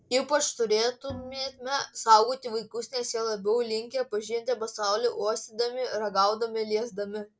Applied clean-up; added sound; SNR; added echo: none; Bowed string instrument; 18 dB; none.